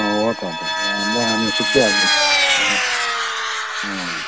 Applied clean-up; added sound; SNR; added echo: none; Vehicle; -5 dB; none.